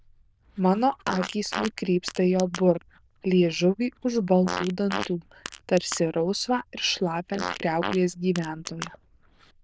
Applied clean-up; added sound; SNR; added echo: neural diffusion model UNIVERSE++.